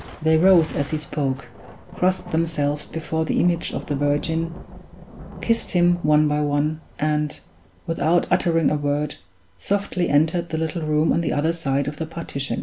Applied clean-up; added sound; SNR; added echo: none; Thunder; 18 dB; none.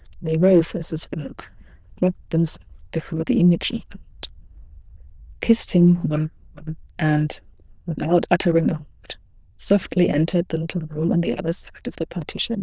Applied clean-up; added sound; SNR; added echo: neural diffusion model UNIVERSE++.